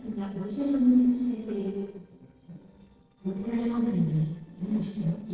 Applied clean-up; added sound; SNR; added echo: neural separator model SepFormer DNS4.